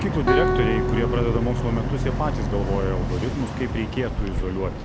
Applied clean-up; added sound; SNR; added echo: none; Guitar + Boat, Water vehicle; -3 dB; none.